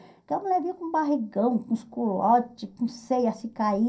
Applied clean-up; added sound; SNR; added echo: none; none; none; reverberation time 0.3 s.